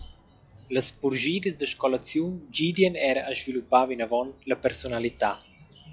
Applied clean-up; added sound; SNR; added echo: classical method log-MMSE.